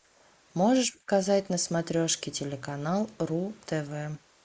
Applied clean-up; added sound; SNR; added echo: neural mask model Resemble Enhance denoiser.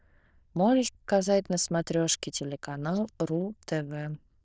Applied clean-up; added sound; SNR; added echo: neural diffusion model UNIVERSE++.